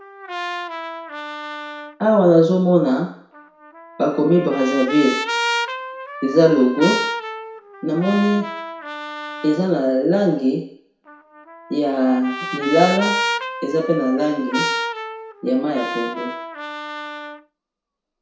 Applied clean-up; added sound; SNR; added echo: none; Trumpet; 8 dB; reverberation time 0.6 s.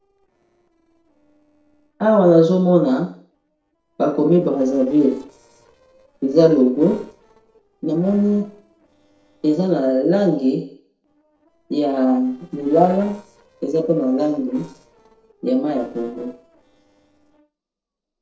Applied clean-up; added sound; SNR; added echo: neural separator model SepFormer DNS4.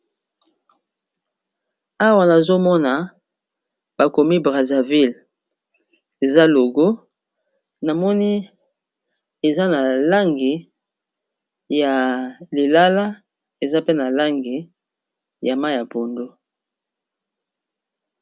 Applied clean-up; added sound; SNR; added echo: none; none; none; none.